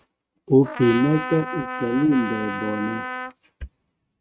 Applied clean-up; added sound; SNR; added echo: neural mask model RNNoise.